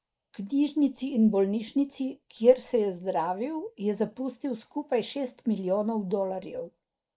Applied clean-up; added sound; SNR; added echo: neural mask model Resemble Enhance denoiser.